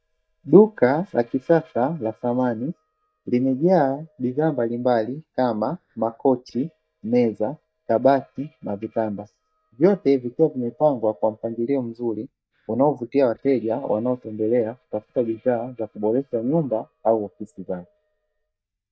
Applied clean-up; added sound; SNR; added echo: neural mask model DeepFilterNet 3.